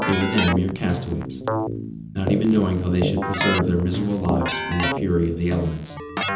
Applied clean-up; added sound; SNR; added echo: none; Keyboard (musical); 4 dB; reverberation time 1.2 s.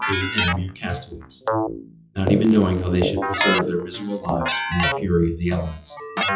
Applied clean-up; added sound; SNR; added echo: classical method WPE with log-MMSE.